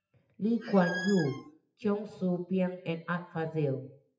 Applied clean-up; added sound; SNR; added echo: classical method WPE with log-MMSE.